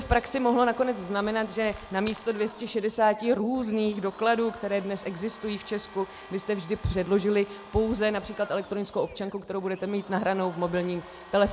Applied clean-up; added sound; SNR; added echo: none; Crackle + Domestic sounds, home sounds; 19 dB; none.